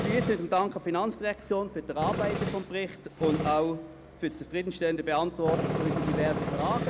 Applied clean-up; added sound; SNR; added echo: none; Tools; 4 dB; none.